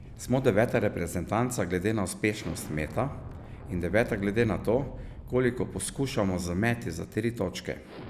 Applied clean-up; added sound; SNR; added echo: none; Explosion; 15 dB; none.